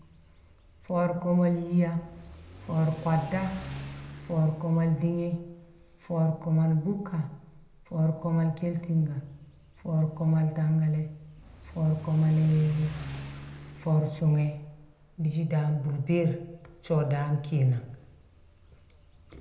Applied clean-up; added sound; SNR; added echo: none; Accelerating, revving, vroom / Car; 19 dB; reverberation time 0.7 s.